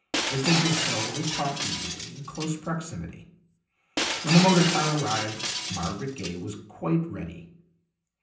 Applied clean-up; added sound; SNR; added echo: none; Shatter; 3 dB; reverberation time 0.6 s.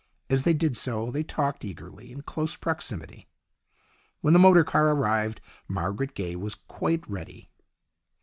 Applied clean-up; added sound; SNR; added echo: none; none; none; none.